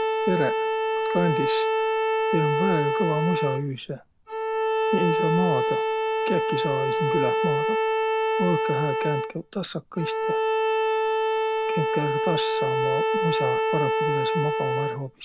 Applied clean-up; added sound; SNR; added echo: none; Bowed string instrument; -5 dB; none.